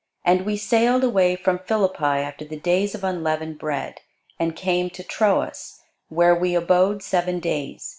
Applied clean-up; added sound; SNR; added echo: none; none; none; none.